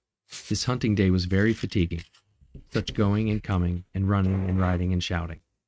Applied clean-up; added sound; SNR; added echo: neural mask model RNNoise.